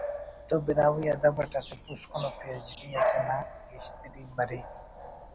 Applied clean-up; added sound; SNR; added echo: none; Bark / Bird vocalization, bird call, bird song; 5 dB; none.